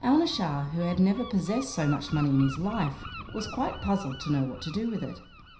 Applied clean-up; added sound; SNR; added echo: none; Gull, seagull; 14 dB; reverberation time 0.5 s.